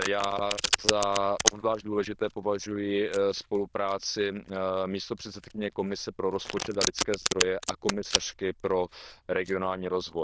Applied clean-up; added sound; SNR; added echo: neural diffusion model UNIVERSE++.